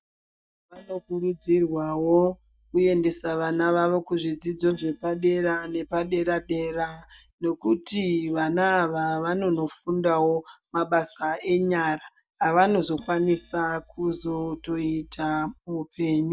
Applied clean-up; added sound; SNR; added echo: neural mask model DeepFilterNet 3.